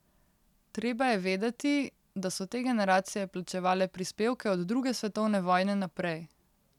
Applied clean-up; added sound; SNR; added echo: none; none; none; none.